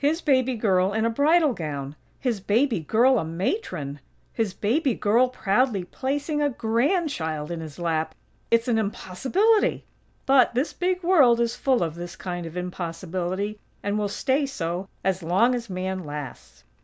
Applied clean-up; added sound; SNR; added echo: none; none; none; none.